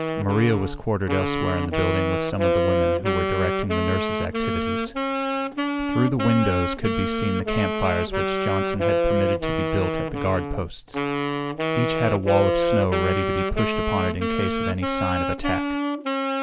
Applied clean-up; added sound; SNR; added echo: none; Wind instrument, woodwind instrument; -1 dB; none.